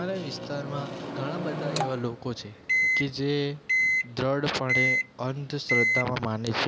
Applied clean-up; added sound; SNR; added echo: none; Microwave oven; -1 dB; none.